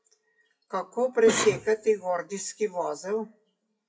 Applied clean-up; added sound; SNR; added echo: classical method WPE with log-MMSE.